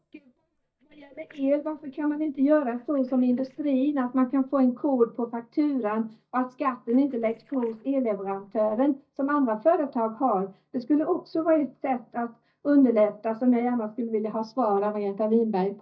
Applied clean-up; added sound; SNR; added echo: neural mask model DeepFilterNet 3.